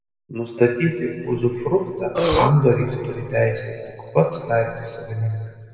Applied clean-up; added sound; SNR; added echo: none; Burping, eructation; -1 dB; reverberation time 2.2 s.